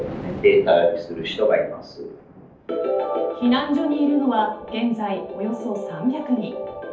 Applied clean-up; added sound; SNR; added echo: none; Thunder; 18 dB; reverberation time 0.5 s.